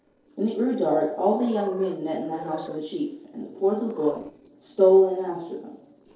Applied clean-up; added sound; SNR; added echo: neural separator model SepFormer DNS4.